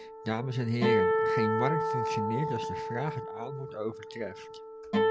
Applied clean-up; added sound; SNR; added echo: none; Acoustic guitar; -3 dB; none.